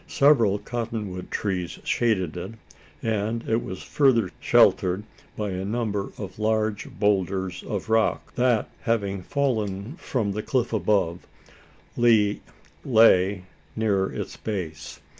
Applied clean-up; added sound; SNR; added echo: none; none; none; none.